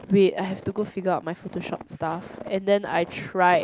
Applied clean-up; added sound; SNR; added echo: none; Walk, footsteps; 19 dB; none.